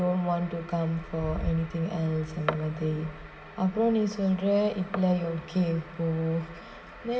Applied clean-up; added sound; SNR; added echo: none; none; none; reverberation time 2.9 s.